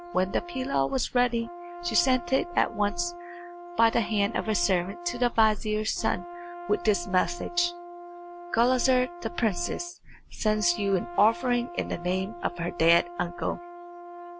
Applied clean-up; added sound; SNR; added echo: none; Brass instrument; 13 dB; none.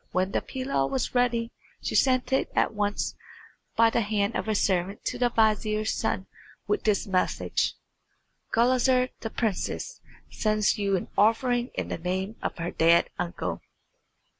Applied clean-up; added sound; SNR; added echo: none; none; none; none.